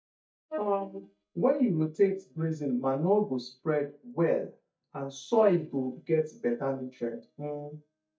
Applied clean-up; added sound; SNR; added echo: neural mask model DeepFilterNet 3.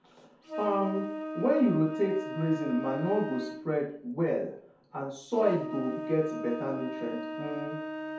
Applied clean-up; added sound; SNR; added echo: none; Wind instrument, woodwind instrument; 7 dB; reverberation time 0.6 s.